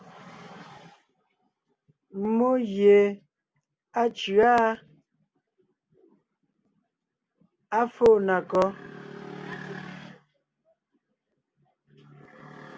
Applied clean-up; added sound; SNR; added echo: none; none; none; none.